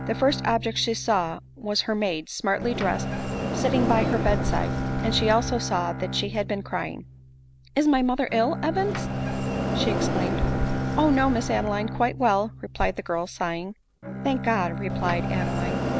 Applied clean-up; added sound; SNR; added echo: none; Bowed string instrument + Sliding door; 3 dB; none.